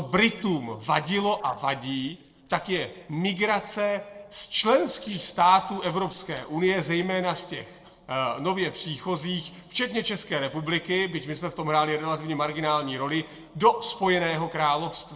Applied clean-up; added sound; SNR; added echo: neural separator model SepFormer DNS4.